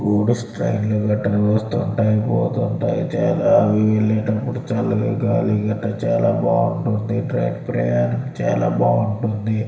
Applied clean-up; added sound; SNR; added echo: none; none; none; reverberation time 1.0 s.